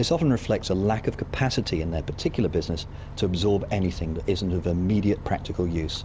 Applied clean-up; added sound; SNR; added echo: none; Bus; 12 dB; none.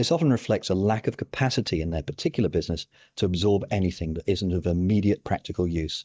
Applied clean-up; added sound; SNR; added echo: neural mask model DeepFilterNet 3.